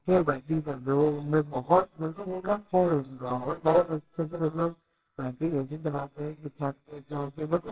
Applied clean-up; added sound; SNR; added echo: neural separator model SepFormer WHAMR!.